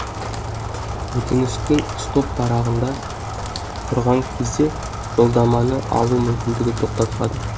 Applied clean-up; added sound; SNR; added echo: none; Rain; 6 dB; none.